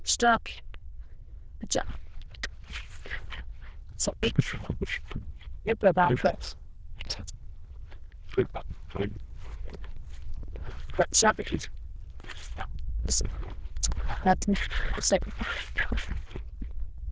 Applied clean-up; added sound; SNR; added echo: neural diffusion model UNIVERSE++.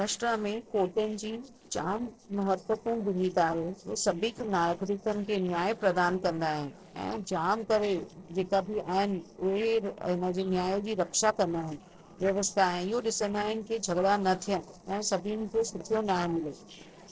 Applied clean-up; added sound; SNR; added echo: neural separator model SepFormer DNS4.